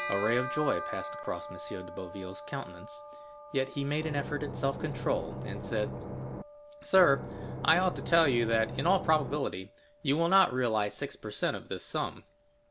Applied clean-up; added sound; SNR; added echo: none; Engine / Boat, Water vehicle + Bell; 9 dB; none.